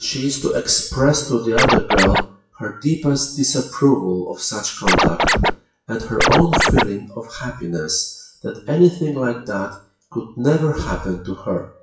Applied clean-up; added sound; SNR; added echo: classical method WPE with log-MMSE.